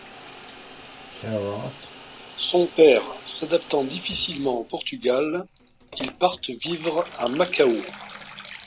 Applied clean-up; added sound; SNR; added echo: none; Bathtub (filling or washing) / Water tap, faucet; 13 dB; none.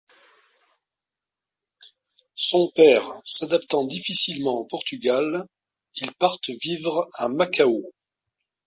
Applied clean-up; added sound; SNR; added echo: none; none; none; none.